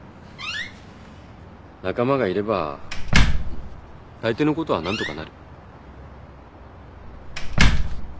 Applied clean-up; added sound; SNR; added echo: none; Slam; -5 dB; none.